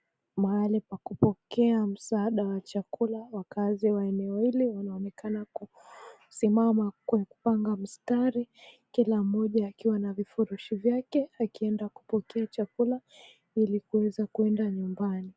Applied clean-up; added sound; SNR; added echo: none; none; none; none.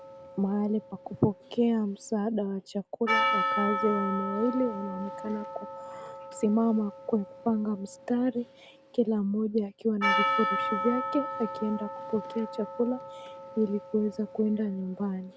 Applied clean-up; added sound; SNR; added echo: none; Percussion; 5 dB; none.